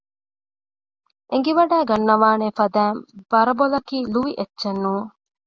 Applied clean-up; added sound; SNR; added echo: none; none; none; none.